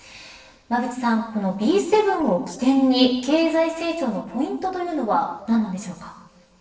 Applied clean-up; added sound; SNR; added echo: neural separator model SepFormer DNS4.